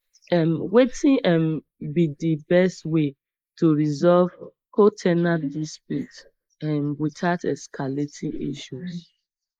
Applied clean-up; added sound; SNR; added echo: neural mask model Resemble Enhance denoiser.